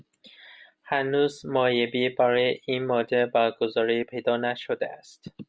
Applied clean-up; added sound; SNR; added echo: none; none; none; none.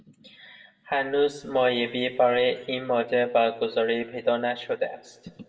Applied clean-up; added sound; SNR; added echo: none; none; none; reverberation time 1.6 s.